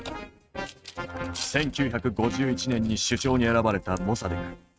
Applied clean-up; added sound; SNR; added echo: neural mask model RNNoise.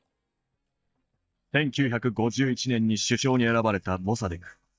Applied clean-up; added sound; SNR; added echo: neural mask model DeepFilterNet 3.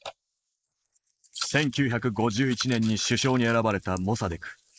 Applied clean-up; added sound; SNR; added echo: neural mask model Resemble Enhance denoiser.